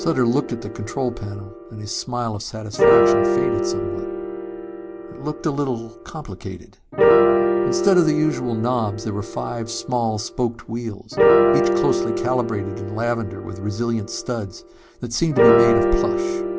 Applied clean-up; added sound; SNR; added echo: none; Piano; -3 dB; none.